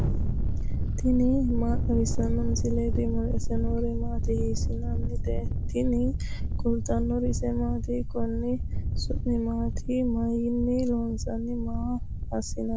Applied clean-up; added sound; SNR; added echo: none; Thunder; -2 dB; none.